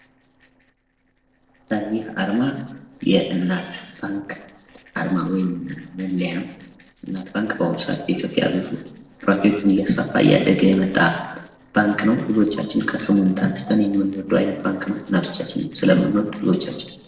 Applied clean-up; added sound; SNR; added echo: neural separator model SepFormer DNS4.